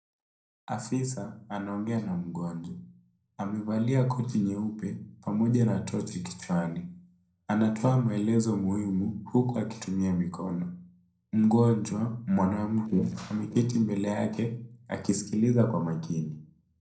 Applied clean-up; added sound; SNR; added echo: neural separator model SepFormer DNS4.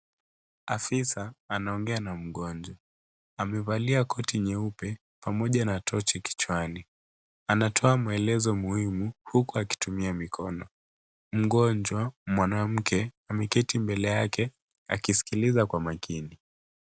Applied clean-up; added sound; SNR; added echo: none; none; none; none.